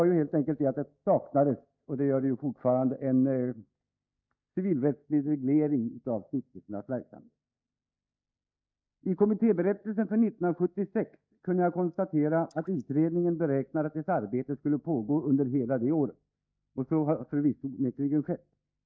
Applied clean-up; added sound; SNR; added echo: neural mask model DeepFilterNet 3.